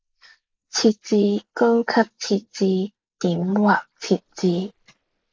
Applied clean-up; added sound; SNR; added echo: neural mask model Resemble Enhance denoiser.